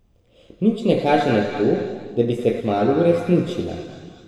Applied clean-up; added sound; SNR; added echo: none; none; none; reverberation time 2.2 s.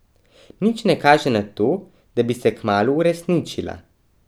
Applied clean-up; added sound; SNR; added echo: none; none; none; none.